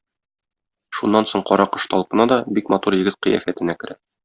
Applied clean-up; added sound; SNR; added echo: none; none; none; none.